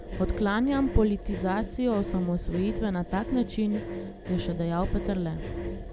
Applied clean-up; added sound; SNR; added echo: none; Engine; 8 dB; none.